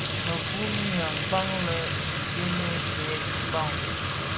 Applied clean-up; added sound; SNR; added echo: none; Fill (with liquid) / Trickle, dribble / Sink (filling or washing); -4 dB; none.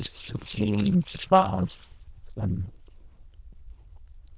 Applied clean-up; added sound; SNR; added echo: neural diffusion model UNIVERSE++.